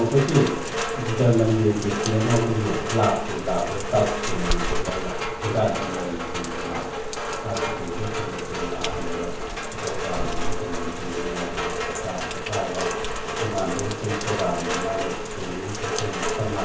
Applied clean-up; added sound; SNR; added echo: none; Rain; 1 dB; reverberation time 0.7 s.